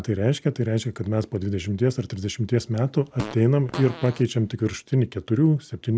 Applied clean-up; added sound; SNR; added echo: none; Fart; 15 dB; none.